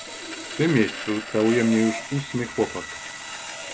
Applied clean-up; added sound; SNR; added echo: none; Sawing; 10 dB; none.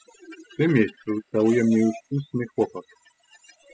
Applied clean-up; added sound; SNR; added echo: classical method spectral subtraction.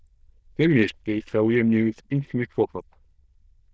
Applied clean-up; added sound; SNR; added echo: neural diffusion model UNIVERSE++.